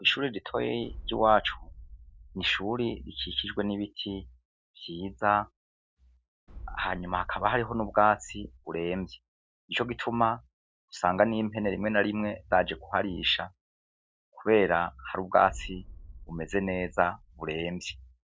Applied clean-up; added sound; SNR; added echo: none; Boom; 17 dB; none.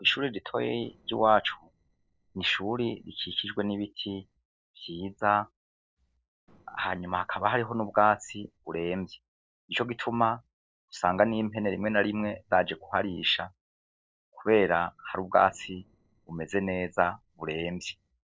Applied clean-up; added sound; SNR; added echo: neural separator model SepFormer DNS4.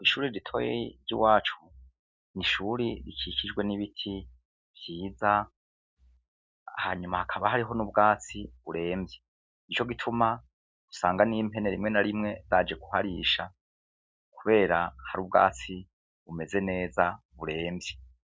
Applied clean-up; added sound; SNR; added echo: none; none; none; none.